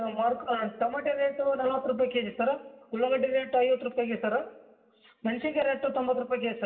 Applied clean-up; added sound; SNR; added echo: none; none; none; reverberation time 0.9 s.